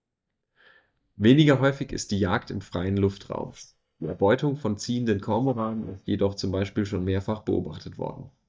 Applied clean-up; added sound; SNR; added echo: neural mask model DeepFilterNet 3.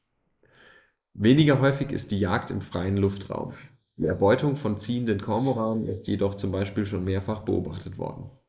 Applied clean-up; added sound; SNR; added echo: neural mask model Resemble Enhance denoiser.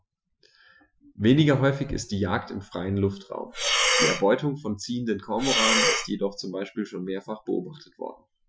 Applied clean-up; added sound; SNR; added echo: classical method Wiener filter.